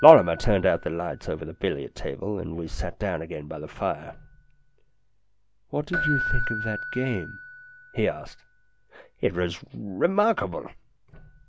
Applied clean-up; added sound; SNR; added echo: none; Keyboard (musical); 12 dB; none.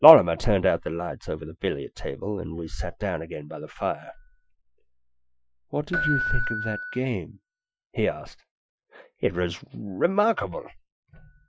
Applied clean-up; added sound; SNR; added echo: classical method Wiener filter.